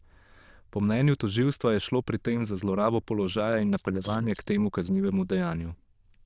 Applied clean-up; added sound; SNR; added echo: neural diffusion model UNIVERSE++.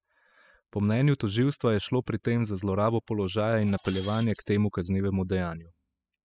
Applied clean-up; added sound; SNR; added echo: classical method spectral subtraction.